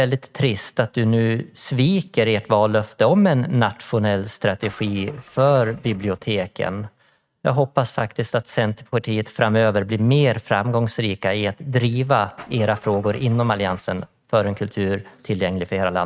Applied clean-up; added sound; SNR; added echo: neural mask model RNNoise.